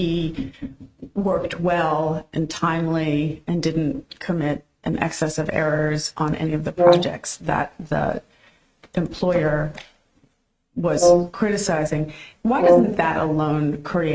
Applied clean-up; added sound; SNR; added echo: neural mask model RNNoise.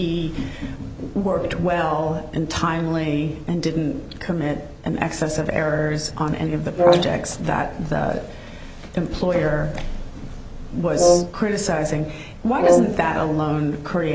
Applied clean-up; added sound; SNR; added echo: none; Brass instrument; -2 dB; none.